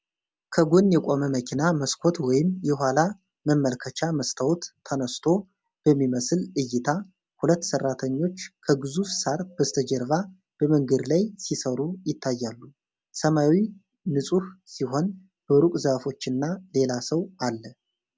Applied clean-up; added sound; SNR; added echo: none; none; none; none.